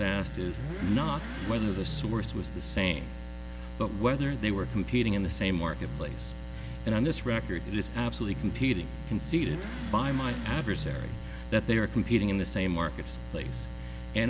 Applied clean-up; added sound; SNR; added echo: none; Motorcycle / Accelerating, revving, vroom; 11 dB; none.